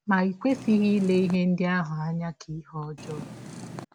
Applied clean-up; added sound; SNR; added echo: none; Purr; 13 dB; none.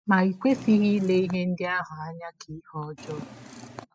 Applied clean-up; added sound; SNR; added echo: classical method spectral subtraction.